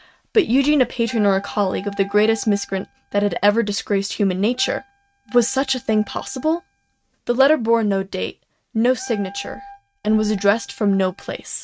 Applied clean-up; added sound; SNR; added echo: neural mask model RNNoise.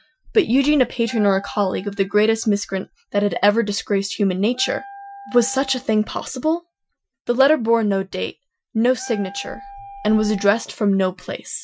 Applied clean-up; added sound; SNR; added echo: classical method Wiener filter.